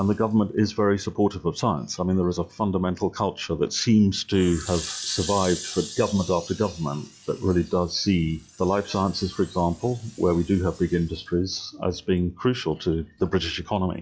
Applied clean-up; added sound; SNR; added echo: classical method log-MMSE.